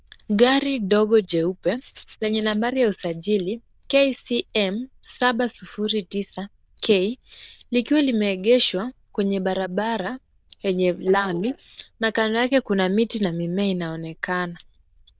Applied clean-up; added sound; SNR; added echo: neural diffusion model UNIVERSE++.